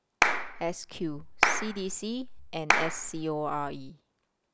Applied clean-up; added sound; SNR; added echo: none; Clapping; -5 dB; none.